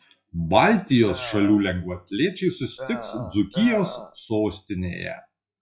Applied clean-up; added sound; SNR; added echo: classical method log-MMSE.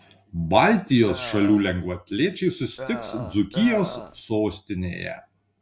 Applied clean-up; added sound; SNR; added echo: none; Burping, eructation; 12 dB; none.